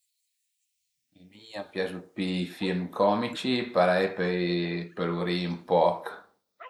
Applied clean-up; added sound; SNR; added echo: neural mask model Resemble Enhance denoiser.